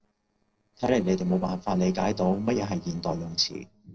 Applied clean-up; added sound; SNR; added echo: neural separator model SepFormer DNS4.